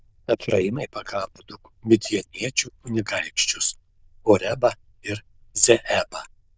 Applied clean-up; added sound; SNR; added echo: neural diffusion model UNIVERSE++.